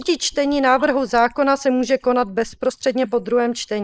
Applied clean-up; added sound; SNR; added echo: neural mask model Resemble Enhance denoiser.